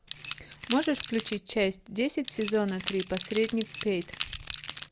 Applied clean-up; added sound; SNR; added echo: none; Rattle / Keys jangling; 2 dB; none.